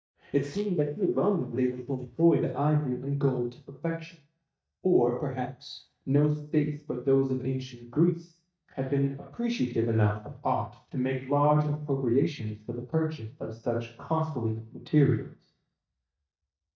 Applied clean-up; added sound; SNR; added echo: neural mask model DeepFilterNet 3.